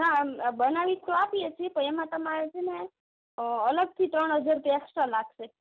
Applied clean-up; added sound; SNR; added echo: none; none; none; none.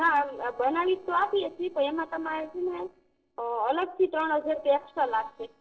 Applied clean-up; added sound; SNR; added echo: neural separator model SepFormer DNS4.